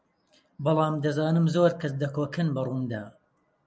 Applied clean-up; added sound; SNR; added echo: none; none; none; none.